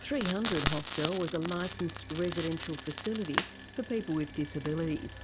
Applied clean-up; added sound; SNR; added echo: none; Frying (food); 0 dB; none.